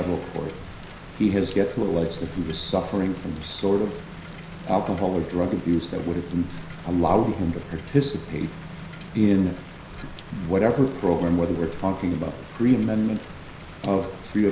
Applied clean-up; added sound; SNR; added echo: none; Rain; 18 dB; reverberation time 0.5 s.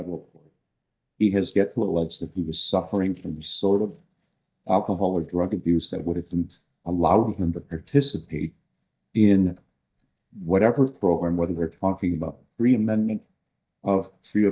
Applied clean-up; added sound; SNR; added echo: neural mask model DeepFilterNet 3.